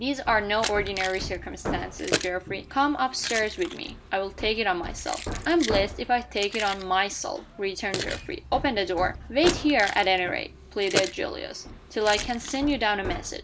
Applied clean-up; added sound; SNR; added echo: none; Hammer + Keys jangling; 8 dB; none.